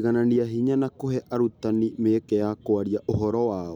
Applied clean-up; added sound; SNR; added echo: none; none; none; none.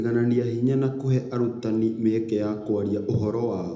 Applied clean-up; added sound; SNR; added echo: none; none; none; reverberation time 0.8 s.